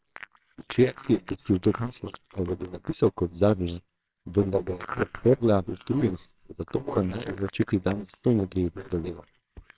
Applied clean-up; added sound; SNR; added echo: neural separator model SepFormer WHAMR!.